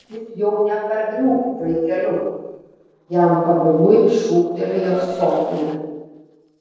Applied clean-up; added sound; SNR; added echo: neural separator model SepFormer DNS4.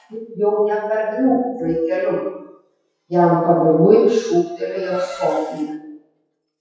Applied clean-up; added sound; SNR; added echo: classical method WPE with log-MMSE.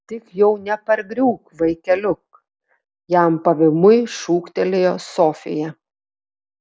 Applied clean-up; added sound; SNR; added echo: none; none; none; none.